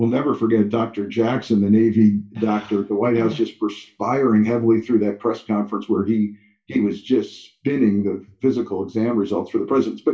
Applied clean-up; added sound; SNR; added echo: none; none; none; reverberation time 0.3 s.